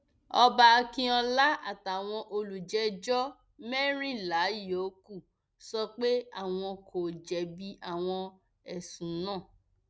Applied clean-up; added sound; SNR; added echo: none; none; none; none.